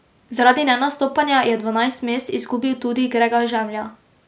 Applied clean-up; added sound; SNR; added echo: none; none; none; none.